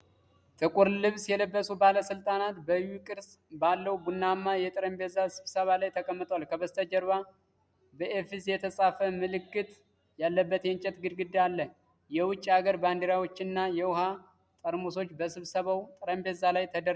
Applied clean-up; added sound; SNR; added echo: none; none; none; none.